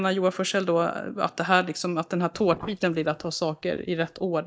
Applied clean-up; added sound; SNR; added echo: neural mask model DeepFilterNet 3.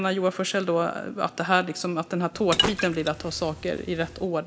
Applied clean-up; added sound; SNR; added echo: none; Liquid; 5 dB; none.